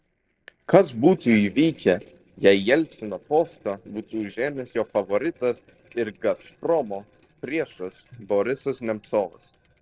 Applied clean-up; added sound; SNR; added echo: neural separator model SepFormer DNS4.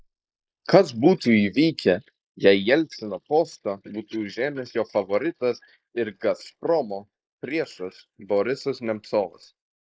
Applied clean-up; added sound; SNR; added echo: neural mask model Resemble Enhance denoiser.